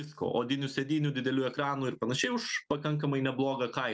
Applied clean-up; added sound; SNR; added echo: none; none; none; none.